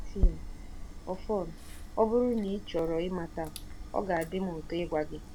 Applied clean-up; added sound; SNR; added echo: none; Chewing, mastication; 3 dB; none.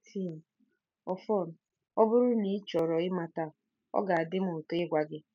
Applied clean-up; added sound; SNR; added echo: none; none; none; none.